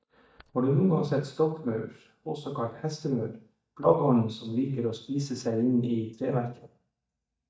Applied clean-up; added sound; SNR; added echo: neural mask model DeepFilterNet 3.